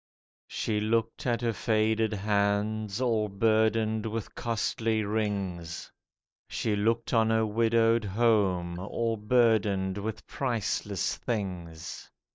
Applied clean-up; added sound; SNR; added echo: neural mask model DeepFilterNet 3.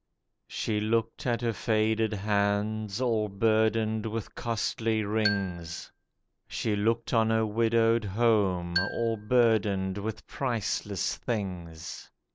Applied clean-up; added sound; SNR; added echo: none; Marimba, xylophone; 10 dB; none.